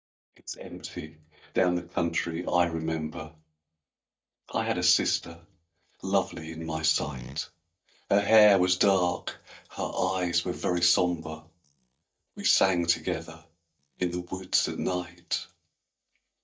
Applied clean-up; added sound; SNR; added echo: neural mask model DeepFilterNet 3.